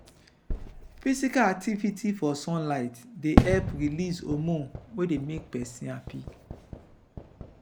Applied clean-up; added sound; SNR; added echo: none; Fireworks; 3 dB; none.